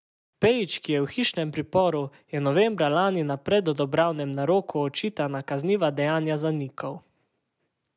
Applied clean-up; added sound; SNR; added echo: none; none; none; none.